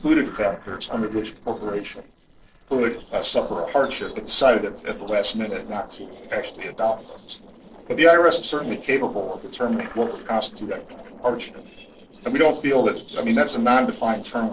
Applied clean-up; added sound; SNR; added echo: neural separator model SepFormer DNS4.